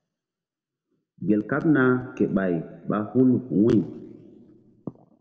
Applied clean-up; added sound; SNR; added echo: none; none; none; reverberation time 1.4 s.